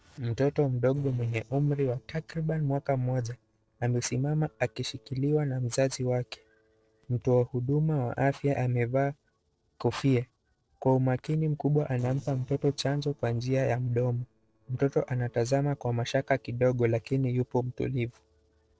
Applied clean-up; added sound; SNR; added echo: neural separator model SepFormer DNS4.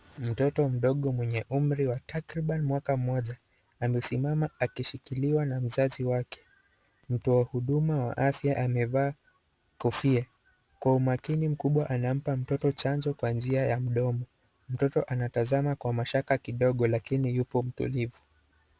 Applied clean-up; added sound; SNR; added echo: none; none; none; none.